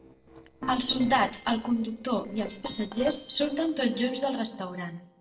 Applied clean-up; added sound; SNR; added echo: neural separator model SepFormer DNS4.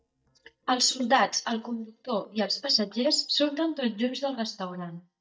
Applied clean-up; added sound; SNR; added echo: neural mask model DeepFilterNet 3.